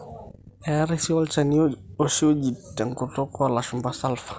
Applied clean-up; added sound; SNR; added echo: none; none; none; none.